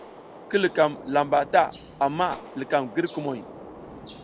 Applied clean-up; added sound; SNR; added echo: none; Gunshot, gunfire; 17 dB; none.